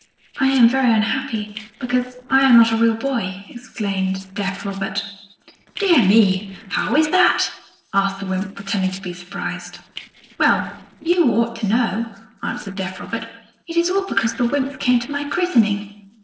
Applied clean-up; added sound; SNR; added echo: neural separator model SepFormer DNS4.